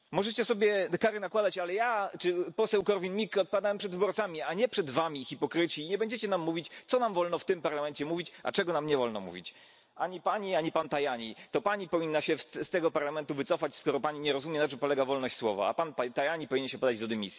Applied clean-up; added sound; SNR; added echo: none; none; none; none.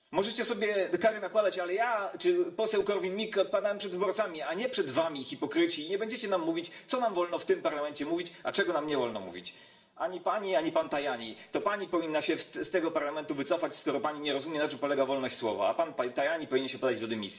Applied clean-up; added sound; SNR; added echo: none; none; none; reverberation time 1.3 s.